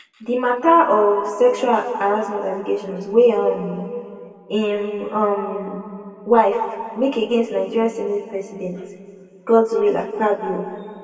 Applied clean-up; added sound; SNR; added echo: none; none; none; reverberation time 2.2 s.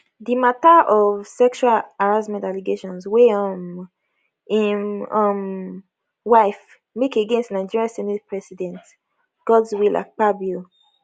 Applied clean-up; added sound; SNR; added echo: none; none; none; none.